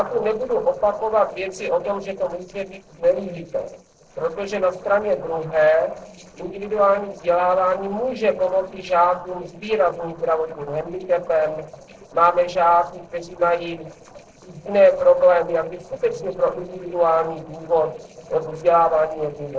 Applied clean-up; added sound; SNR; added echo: neural separator model SepFormer DNS4.